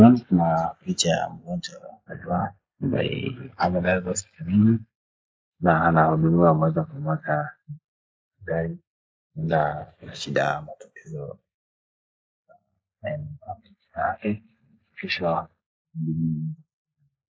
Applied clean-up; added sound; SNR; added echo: neural mask model Resemble Enhance denoiser.